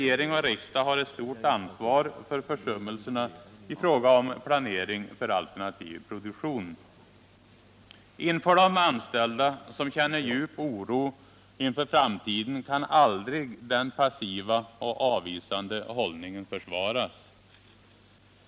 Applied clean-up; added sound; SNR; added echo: none; none; none; none.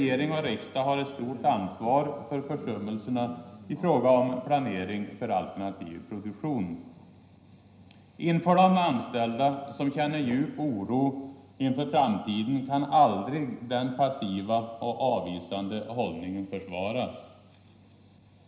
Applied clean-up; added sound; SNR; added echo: none; none; none; reverberation time 0.9 s.